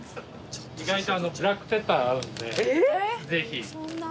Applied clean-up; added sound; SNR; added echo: none; none; none; none.